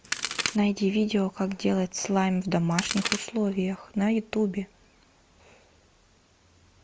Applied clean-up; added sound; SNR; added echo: none; Crack; 2 dB; none.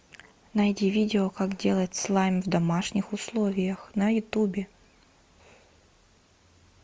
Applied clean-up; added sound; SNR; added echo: none; none; none; none.